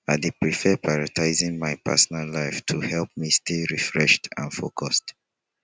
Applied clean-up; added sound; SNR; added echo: none; none; none; none.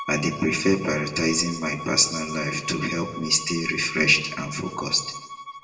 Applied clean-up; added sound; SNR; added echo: none; Bowed string instrument; 13 dB; reverberation time 0.8 s.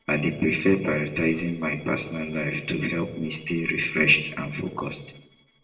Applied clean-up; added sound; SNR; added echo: neural separator model SepFormer DNS4.